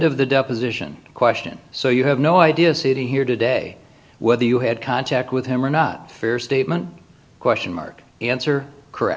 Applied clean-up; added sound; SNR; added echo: none; none; none; none.